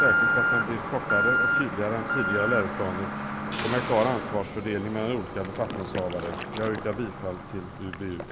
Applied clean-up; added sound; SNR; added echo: none; Alarm; -1 dB; none.